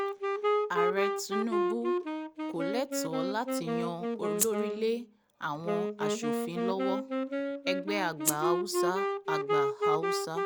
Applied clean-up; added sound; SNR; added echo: none; Rattle (instrument) + Wind instrument, woodwind instrument; -4 dB; none.